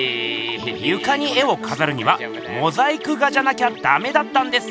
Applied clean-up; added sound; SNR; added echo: none; none; none; none.